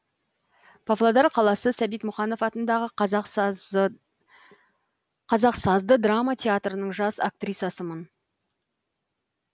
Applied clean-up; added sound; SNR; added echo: none; none; none; none.